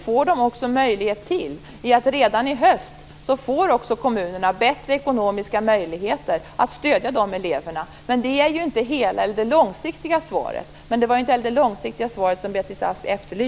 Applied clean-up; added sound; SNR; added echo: none; none; none; none.